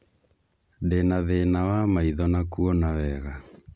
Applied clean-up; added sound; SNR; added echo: none; none; none; none.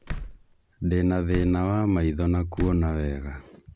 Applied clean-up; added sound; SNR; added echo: none; Slam; 13 dB; none.